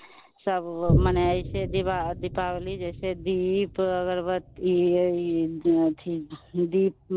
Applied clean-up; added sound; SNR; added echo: none; Boom; 7 dB; none.